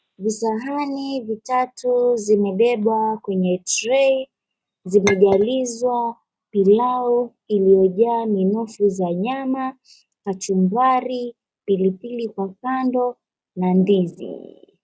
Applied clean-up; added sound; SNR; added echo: neural mask model RNNoise.